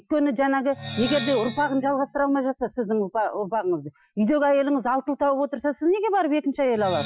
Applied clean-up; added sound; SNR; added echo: classical method Wiener filter.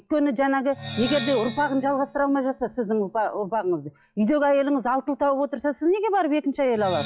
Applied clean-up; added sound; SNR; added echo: classical method log-MMSE.